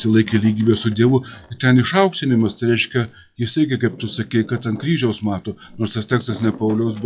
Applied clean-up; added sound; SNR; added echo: classical method log-MMSE.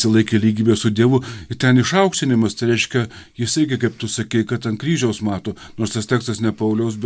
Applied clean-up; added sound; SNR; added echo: none; none; none; none.